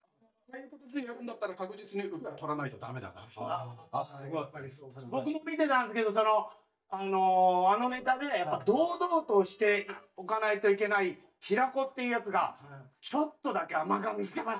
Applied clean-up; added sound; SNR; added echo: neural mask model DeepFilterNet 3.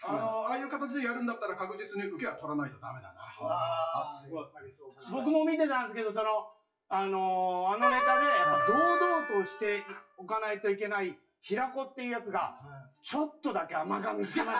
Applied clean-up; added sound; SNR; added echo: classical method WPE with log-MMSE.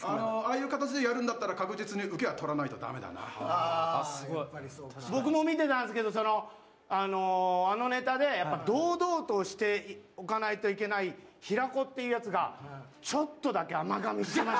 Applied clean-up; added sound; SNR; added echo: none; none; none; none.